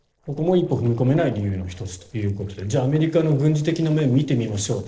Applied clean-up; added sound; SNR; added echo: neural separator model SepFormer DNS4.